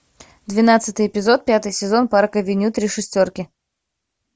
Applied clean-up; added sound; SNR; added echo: none; none; none; none.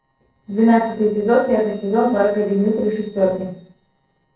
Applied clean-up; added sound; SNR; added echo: neural separator model SepFormer DNS4.